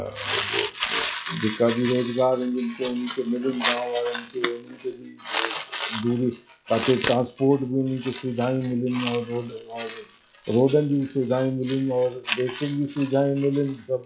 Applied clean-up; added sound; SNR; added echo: classical method log-MMSE.